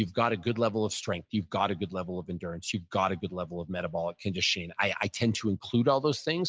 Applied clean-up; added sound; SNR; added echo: none; none; none; none.